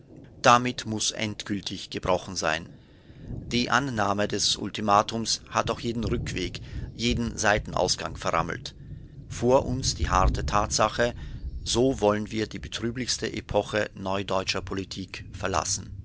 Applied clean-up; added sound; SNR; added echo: none; Thunder; 9 dB; none.